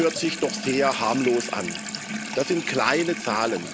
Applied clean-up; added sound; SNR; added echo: none; Sink (filling or washing) / Water tap, faucet; 8 dB; none.